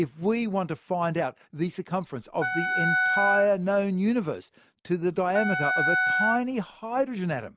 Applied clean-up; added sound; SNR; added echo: none; Wind instrument, woodwind instrument; 0 dB; none.